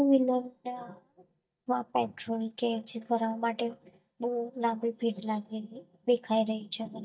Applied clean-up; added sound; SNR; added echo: neural mask model DeepFilterNet 3.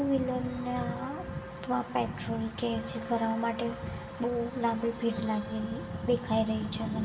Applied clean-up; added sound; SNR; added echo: none; Wind instrument, woodwind instrument; 15 dB; reverberation time 1.5 s.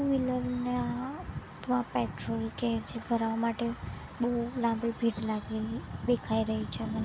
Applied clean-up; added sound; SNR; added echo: none; none; none; none.